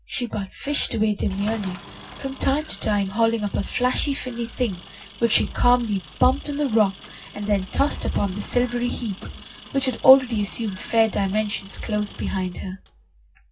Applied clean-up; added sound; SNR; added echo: none; Engine; 18 dB; reverberation time 0.4 s.